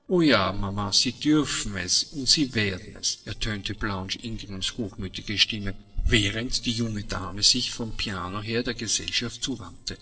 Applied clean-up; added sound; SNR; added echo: neural separator model SepFormer DNS4.